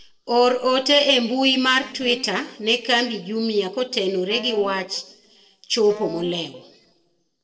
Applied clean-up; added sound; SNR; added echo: neural separator model SepFormer DNS4.